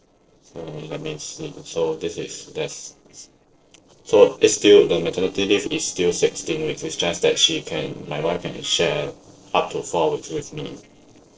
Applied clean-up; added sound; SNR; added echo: neural separator model SepFormer DNS4.